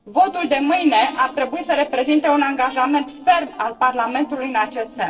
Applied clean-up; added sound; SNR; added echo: neural separator model SepFormer DNS4.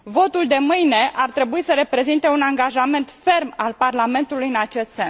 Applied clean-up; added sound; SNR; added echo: none; none; none; none.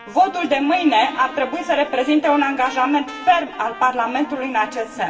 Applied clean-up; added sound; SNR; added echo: none; Trumpet; 18 dB; reverberation time 1.9 s.